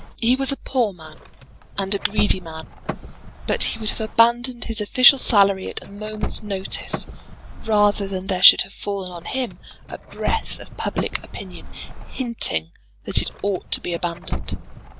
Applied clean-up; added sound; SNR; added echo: none; Car; 8 dB; none.